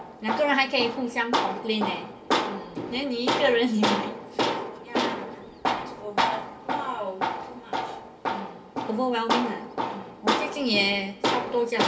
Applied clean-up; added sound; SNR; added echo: none; Tools; 0 dB; reverberation time 0.1 s.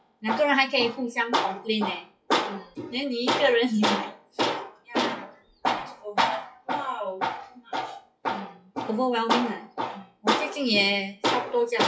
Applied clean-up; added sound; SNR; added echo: classical method WPE with log-MMSE.